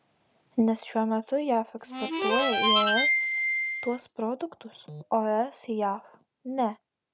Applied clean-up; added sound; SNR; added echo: none; Harmonica; -4 dB; none.